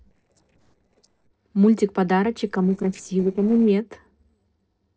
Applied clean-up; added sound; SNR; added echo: neural separator model SepFormer DNS4.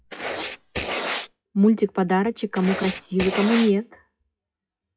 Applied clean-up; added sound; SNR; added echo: classical method WPE with log-MMSE.